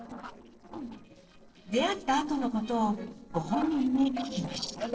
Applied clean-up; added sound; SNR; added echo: neural separator model SepFormer DNS4.